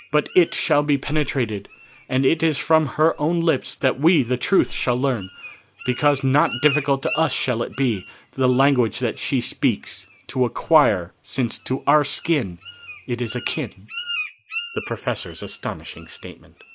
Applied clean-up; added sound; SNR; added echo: none; Bird; 16 dB; none.